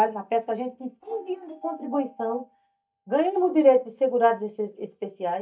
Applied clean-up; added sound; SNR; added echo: neural mask model DeepFilterNet 3.